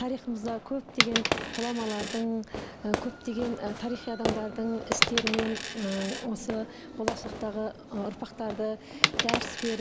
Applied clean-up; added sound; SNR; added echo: none; Coin (dropping) + Fireworks; 0 dB; none.